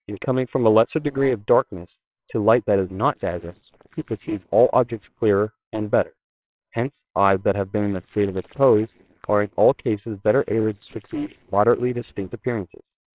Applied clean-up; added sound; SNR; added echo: neural separator model SepFormer WHAMR!.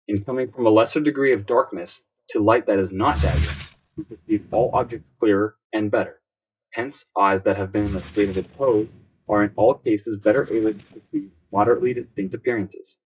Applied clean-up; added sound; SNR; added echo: neural mask model DeepFilterNet 3.